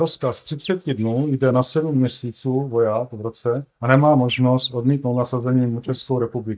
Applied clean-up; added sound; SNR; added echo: neural mask model DeepFilterNet 3.